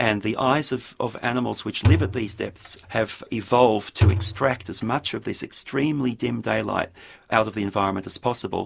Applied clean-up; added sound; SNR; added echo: none; Thump, thud; -1 dB; none.